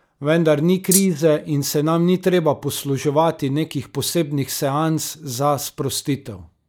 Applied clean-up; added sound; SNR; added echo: neural mask model DeepFilterNet 3.